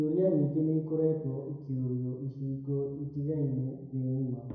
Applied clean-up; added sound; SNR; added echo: none; none; none; reverberation time 1.0 s.